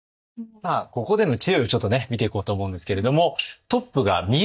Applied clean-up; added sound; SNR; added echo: neural mask model DeepFilterNet 3.